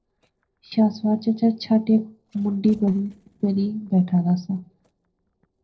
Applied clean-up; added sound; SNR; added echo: neural separator model SepFormer DNS4.